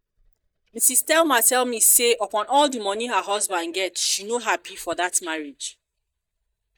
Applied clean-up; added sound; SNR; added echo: neural mask model DeepFilterNet 3.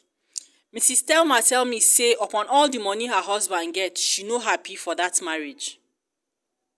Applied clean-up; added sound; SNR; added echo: none; none; none; none.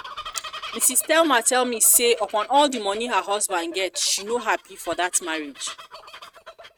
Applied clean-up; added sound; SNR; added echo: neural mask model RNNoise.